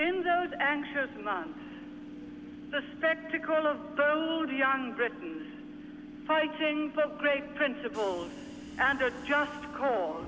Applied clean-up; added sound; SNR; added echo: none; Subway, metro, underground / Train; 13 dB; none.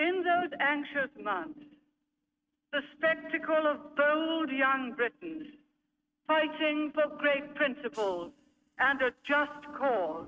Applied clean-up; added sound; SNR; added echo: neural mask model RNNoise.